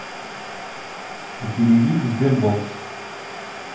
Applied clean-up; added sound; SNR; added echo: none; Domestic sounds, home sounds; 11 dB; reverberation time 0.9 s.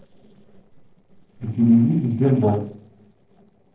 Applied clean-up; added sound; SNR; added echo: neural separator model SepFormer DNS4.